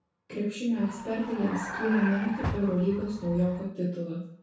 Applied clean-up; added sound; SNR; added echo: none; Vehicle; 8 dB; reverberation time 0.6 s.